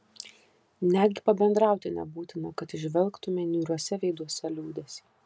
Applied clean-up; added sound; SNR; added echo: none; none; none; none.